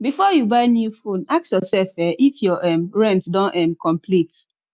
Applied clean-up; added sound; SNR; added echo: none; none; none; none.